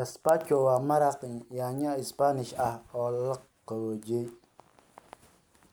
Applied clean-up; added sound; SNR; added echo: none; none; none; none.